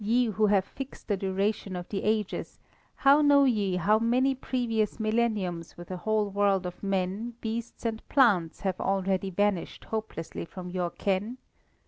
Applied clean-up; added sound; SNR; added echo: none; none; none; none.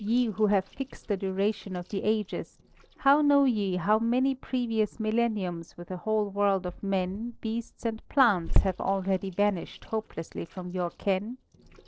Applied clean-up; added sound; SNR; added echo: neural separator model SepFormer DNS4.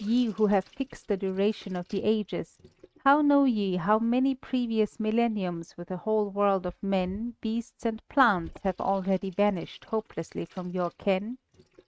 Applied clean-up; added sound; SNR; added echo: neural mask model RNNoise.